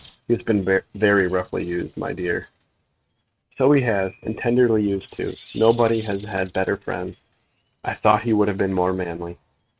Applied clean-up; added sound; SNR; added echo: neural mask model RNNoise.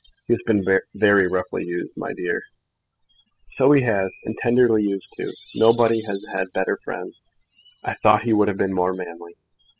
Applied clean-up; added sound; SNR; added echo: classical method spectral subtraction.